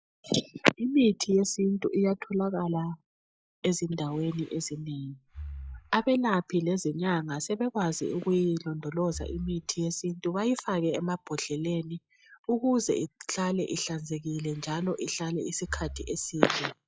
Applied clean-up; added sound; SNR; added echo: classical method log-MMSE.